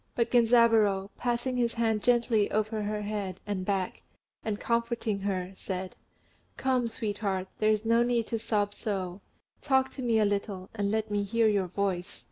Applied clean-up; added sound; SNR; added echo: none; none; none; none.